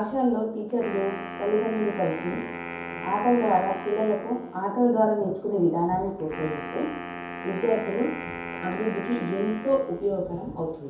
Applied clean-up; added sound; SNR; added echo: none; Wind instrument, woodwind instrument; 11 dB; reverberation time 0.6 s.